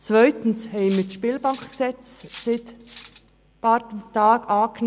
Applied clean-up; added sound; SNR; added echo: none; Cutlery, silverware; 7 dB; none.